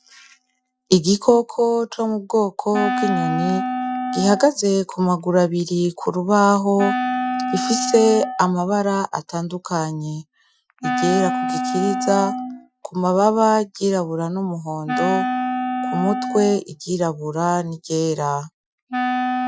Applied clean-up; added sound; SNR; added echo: classical method Wiener filter.